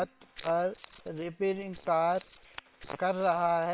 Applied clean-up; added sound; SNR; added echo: neural separator model SepFormer WHAM!.